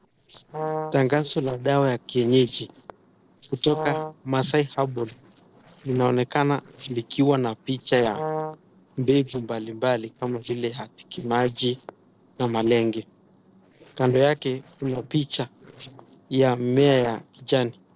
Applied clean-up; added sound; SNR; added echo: neural separator model SepFormer DNS4.